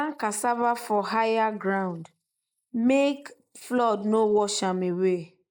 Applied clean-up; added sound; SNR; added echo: neural mask model Resemble Enhance denoiser.